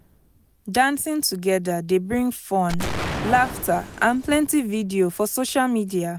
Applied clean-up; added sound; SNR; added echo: none; Explosion; 12 dB; none.